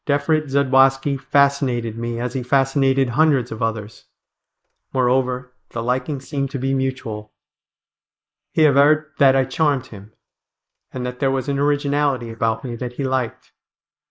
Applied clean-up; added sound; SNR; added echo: neural mask model Resemble Enhance denoiser.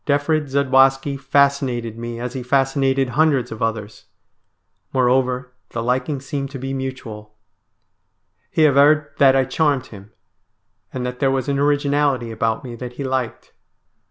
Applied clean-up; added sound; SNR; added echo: none; none; none; none.